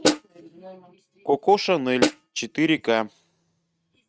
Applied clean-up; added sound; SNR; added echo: neural mask model RNNoise.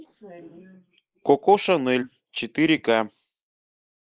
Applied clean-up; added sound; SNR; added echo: neural mask model Resemble Enhance denoiser.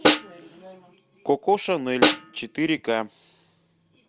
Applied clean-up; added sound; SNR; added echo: none; Snare drum; -2 dB; none.